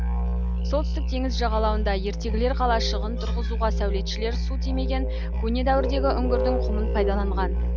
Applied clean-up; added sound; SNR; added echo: none; Musical instrument; -4 dB; none.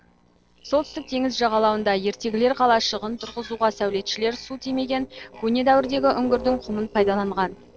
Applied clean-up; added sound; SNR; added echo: neural separator model SepFormer DNS4.